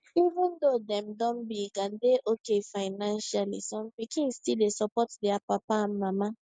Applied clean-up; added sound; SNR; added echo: none; none; none; none.